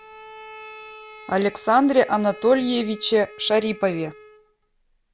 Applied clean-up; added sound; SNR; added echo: none; Bowed string instrument; 19 dB; none.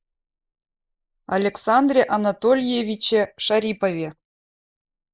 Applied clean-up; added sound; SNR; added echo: neural mask model Resemble Enhance denoiser.